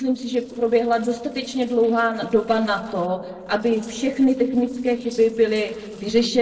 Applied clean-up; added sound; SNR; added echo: neural separator model SepFormer DNS4.